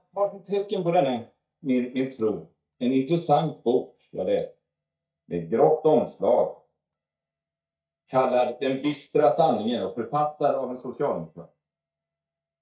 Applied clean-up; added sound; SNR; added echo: neural mask model DeepFilterNet 3.